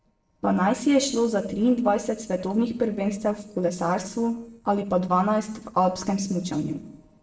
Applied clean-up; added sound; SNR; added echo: neural separator model SepFormer DNS4.